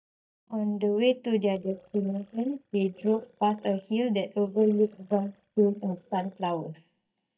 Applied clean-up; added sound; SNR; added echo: neural mask model DeepFilterNet 3.